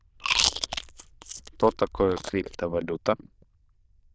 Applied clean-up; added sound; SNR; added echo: neural diffusion model UNIVERSE++.